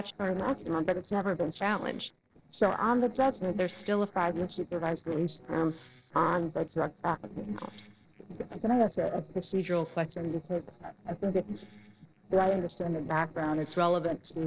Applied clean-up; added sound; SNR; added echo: neural separator model SepFormer DNS4.